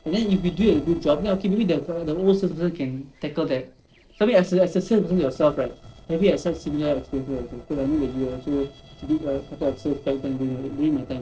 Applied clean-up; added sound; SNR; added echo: neural separator model SepFormer DNS4.